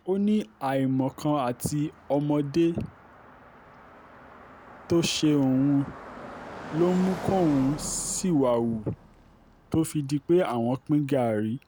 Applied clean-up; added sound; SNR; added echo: none; Car passing by; 17 dB; none.